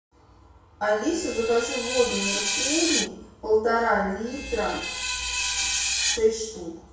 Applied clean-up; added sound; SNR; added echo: none; Screech; 2 dB; reverberation time 0.6 s.